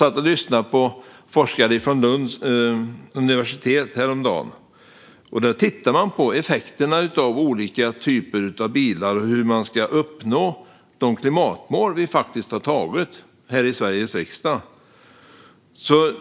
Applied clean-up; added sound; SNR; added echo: none; none; none; none.